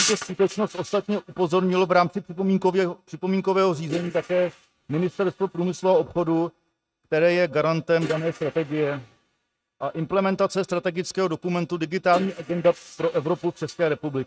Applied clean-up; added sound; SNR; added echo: neural mask model RNNoise.